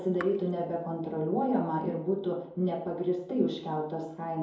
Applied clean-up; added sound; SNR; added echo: none; Raindrop / Drip; 16 dB; reverberation time 2.6 s.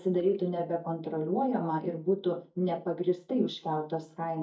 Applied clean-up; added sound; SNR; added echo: neural mask model DeepFilterNet 3.